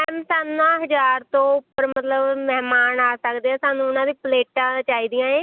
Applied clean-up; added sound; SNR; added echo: none; none; none; none.